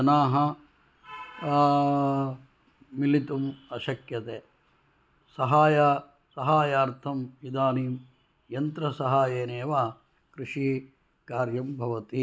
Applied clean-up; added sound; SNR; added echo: none; none; none; none.